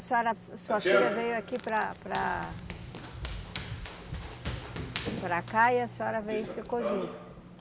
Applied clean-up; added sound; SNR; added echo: none; Run; 3 dB; none.